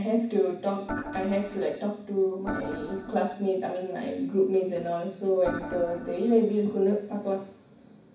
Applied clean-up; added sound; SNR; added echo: none; Organ; 8 dB; reverberation time 0.6 s.